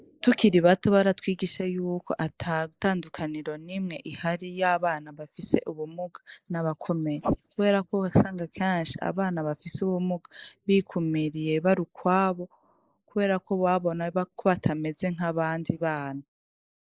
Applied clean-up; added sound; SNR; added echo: neural mask model Resemble Enhance denoiser.